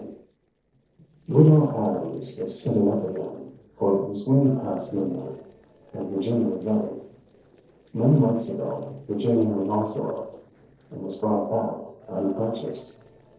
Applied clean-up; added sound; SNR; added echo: neural separator model SepFormer DNS4.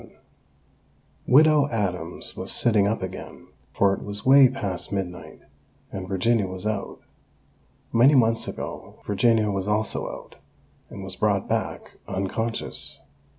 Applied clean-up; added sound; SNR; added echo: none; none; none; none.